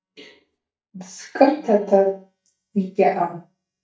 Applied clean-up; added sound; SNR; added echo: neural mask model DeepFilterNet 3.